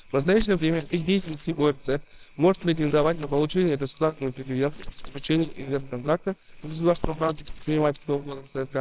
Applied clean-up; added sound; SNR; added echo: neural separator model SepFormer WHAMR!.